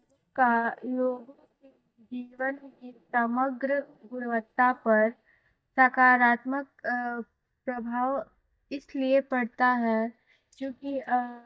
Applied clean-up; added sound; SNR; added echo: neural mask model DeepFilterNet 3.